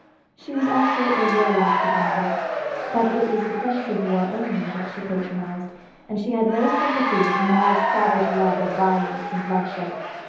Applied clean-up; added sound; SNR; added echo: none; Applause / Cheering; 2 dB; reverberation time 0.9 s.